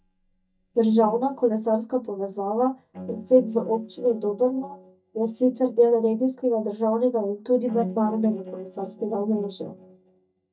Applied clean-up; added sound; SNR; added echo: neural mask model DeepFilterNet 3.